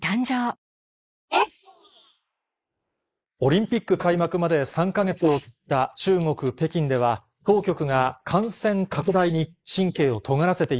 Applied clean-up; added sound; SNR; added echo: neural mask model Resemble Enhance denoiser.